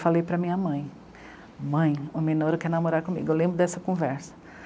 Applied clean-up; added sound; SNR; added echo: none; none; none; none.